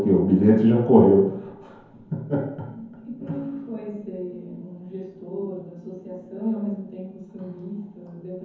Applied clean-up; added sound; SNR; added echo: none; none; none; reverberation time 0.9 s.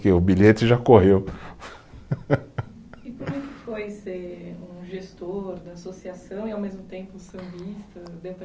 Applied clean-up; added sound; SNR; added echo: none; none; none; none.